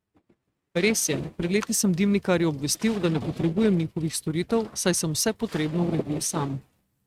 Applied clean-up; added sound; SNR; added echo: neural mask model RNNoise.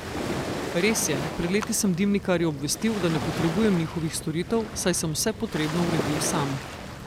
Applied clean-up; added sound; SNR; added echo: none; Waves, surf; 6 dB; none.